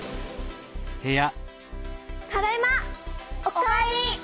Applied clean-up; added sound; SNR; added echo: none; none; none; none.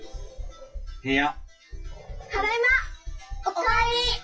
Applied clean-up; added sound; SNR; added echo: classical method WPE with log-MMSE.